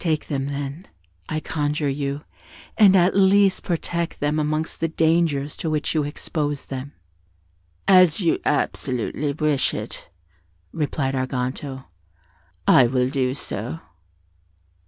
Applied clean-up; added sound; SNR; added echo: none; none; none; none.